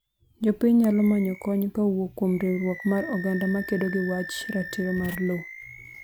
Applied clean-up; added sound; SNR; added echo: none; Animal; 15 dB; none.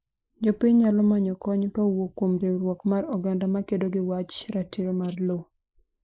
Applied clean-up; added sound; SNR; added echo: neural mask model Resemble Enhance denoiser.